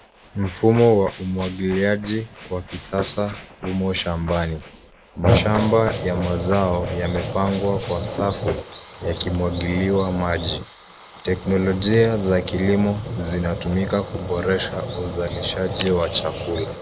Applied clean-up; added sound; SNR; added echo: neural mask model Resemble Enhance denoiser.